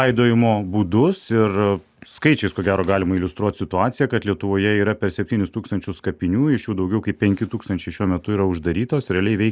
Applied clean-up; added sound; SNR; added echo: none; none; none; none.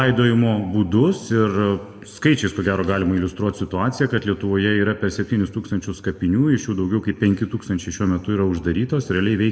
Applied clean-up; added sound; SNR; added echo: none; none; none; reverberation time 1.1 s.